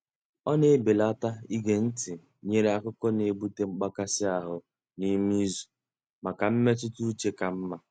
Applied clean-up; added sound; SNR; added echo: none; none; none; none.